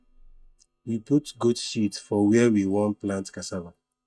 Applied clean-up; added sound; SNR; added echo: neural mask model DeepFilterNet 3.